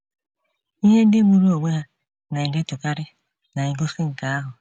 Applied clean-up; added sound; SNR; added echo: none; none; none; none.